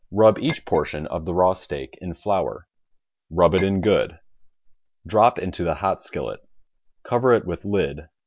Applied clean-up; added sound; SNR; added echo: none; Chink, clink; 16 dB; none.